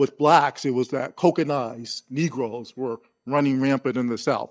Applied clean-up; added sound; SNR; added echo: neural mask model DeepFilterNet 3.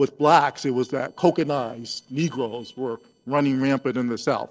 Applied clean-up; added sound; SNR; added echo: neural separator model SepFormer DNS4.